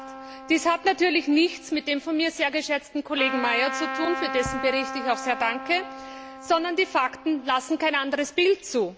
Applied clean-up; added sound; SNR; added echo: none; Trumpet; 11 dB; none.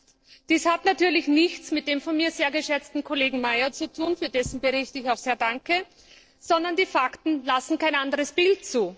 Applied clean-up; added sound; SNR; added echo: neural separator model SepFormer DNS4.